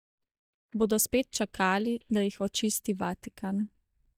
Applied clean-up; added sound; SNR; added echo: neural mask model DeepFilterNet 3.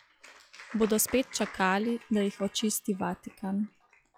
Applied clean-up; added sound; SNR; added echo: classical method log-MMSE.